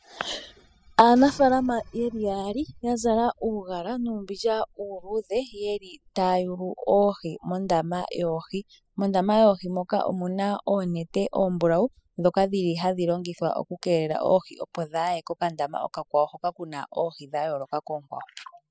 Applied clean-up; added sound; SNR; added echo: classical method spectral subtraction.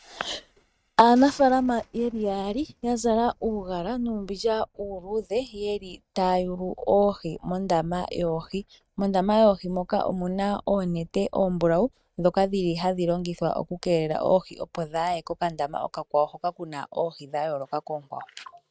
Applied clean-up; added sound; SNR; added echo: neural mask model RNNoise.